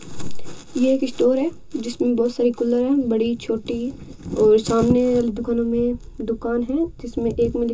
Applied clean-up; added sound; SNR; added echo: none; Idling / Car; 20 dB; reverberation time 0.2 s.